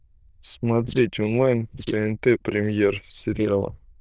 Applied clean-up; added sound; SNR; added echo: neural diffusion model UNIVERSE++.